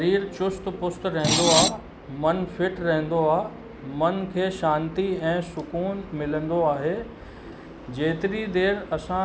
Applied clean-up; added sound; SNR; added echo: none; Screech; -3 dB; none.